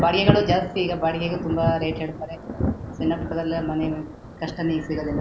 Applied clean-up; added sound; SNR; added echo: none; Thunder; 3 dB; none.